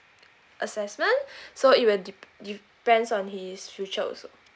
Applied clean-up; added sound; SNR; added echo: none; none; none; none.